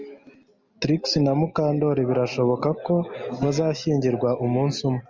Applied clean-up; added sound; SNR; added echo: none; none; none; none.